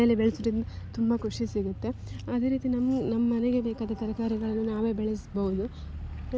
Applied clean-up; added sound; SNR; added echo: none; none; none; none.